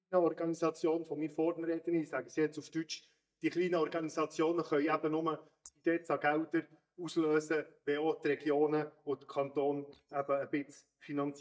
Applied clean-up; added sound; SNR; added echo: neural mask model DeepFilterNet 3.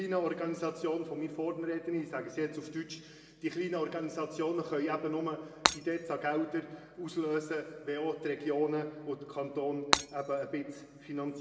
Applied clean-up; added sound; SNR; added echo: none; Shatter; -2 dB; reverberation time 1.5 s.